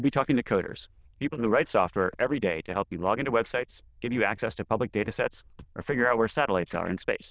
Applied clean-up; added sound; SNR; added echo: neural diffusion model UNIVERSE++.